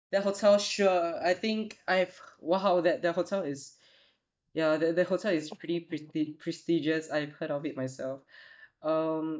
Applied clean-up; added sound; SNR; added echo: neural mask model DeepFilterNet 3.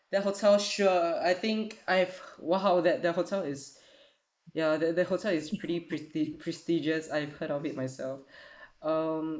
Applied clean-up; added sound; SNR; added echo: neural mask model Resemble Enhance denoiser.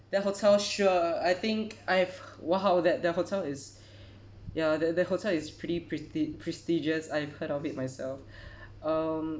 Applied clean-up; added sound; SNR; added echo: none; none; none; none.